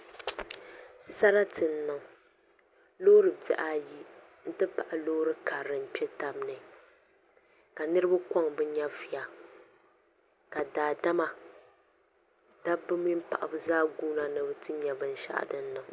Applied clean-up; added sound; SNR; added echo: none; none; none; none.